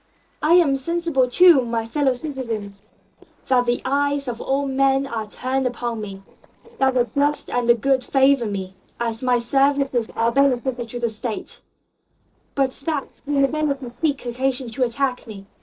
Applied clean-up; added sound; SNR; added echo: neural separator model SepFormer DNS4.